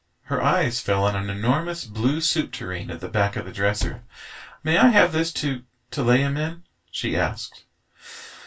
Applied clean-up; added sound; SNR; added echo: none; Cupboard open or close; 7 dB; reverberation time 0.2 s.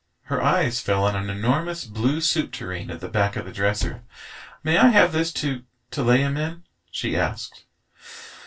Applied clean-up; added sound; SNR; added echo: neural separator model SepFormer DNS4.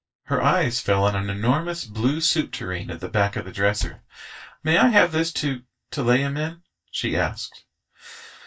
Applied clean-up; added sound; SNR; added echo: neural mask model DeepFilterNet 3.